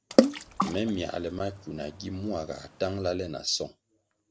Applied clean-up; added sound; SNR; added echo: none; Water / Splash, splatter; -3 dB; none.